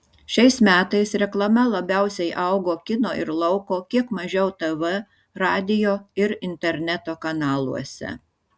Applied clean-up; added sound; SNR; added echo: none; none; none; none.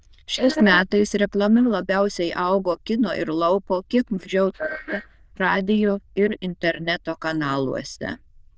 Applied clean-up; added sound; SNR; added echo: neural diffusion model UNIVERSE++.